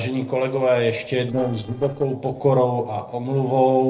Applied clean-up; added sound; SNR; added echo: neural separator model SepFormer DNS4.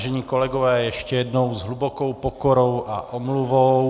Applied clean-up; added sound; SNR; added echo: none; none; none; none.